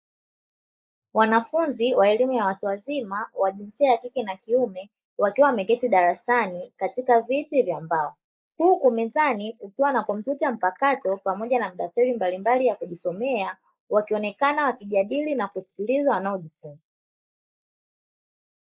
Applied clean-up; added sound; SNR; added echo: neural mask model Resemble Enhance denoiser.